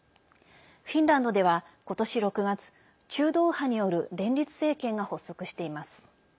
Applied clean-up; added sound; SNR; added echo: none; none; none; none.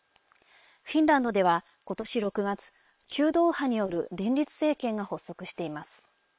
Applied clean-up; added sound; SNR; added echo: neural separator model SepFormer WHAM!.